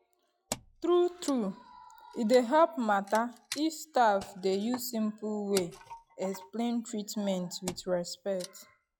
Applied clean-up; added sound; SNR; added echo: classical method log-MMSE.